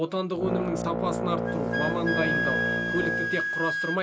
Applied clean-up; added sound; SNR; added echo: none; Wind instrument, woodwind instrument + Brass instrument; -2 dB; none.